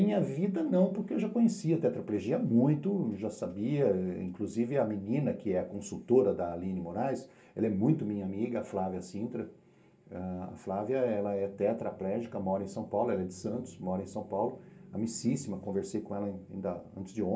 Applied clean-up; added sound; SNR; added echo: none; none; none; reverberation time 0.2 s.